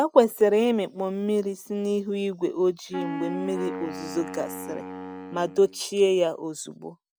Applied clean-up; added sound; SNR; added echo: none; Wind instrument, woodwind instrument; 10 dB; none.